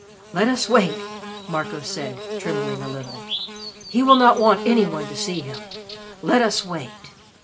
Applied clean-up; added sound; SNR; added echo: none; Buzz / Bird; 10 dB; none.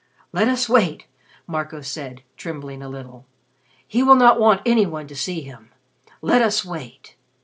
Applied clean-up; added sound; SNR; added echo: none; none; none; none.